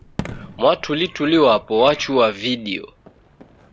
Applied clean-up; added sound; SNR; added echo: none; Fireworks; 18 dB; none.